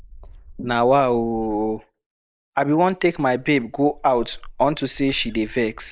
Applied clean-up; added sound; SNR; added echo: neural mask model Resemble Enhance denoiser.